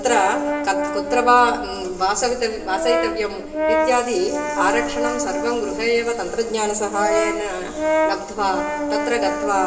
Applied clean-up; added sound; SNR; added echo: none; Brass instrument; 3 dB; reverberation time 1.3 s.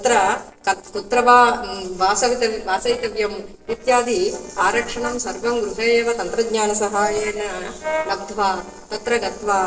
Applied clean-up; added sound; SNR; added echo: neural separator model SepFormer DNS4.